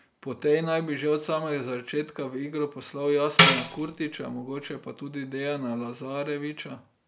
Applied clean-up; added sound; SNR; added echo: none; Tambourine; -5 dB; none.